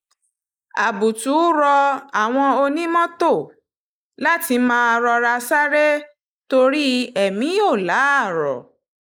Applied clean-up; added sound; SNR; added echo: neural mask model Resemble Enhance denoiser.